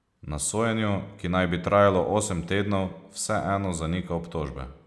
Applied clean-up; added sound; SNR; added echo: none; none; none; none.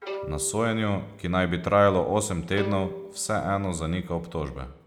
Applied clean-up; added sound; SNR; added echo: none; Bowed string instrument; 14 dB; none.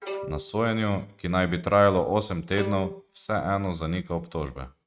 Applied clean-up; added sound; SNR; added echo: neural mask model RNNoise.